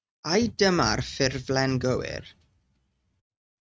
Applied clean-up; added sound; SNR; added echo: neural mask model RNNoise.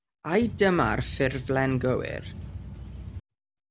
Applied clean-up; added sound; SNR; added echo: none; Boat, Water vehicle; 10 dB; none.